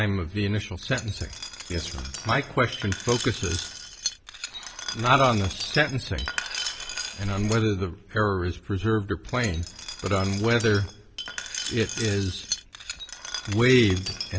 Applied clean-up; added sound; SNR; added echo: none; Glass; 10 dB; none.